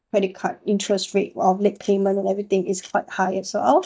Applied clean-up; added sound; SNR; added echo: neural mask model DeepFilterNet 3.